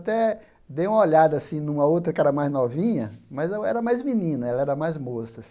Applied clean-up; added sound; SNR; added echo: none; none; none; none.